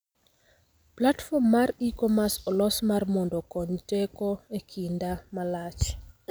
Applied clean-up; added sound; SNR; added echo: none; none; none; none.